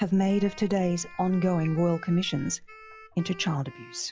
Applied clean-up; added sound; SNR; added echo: classical method log-MMSE.